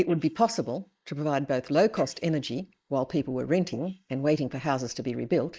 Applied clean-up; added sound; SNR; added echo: neural mask model Resemble Enhance denoiser.